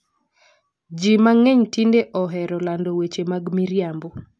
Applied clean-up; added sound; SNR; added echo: none; none; none; none.